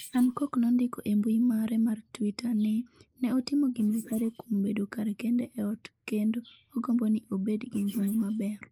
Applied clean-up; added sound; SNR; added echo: neural mask model Resemble Enhance denoiser.